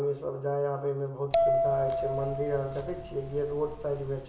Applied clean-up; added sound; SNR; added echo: none; Bell; -1 dB; reverberation time 0.7 s.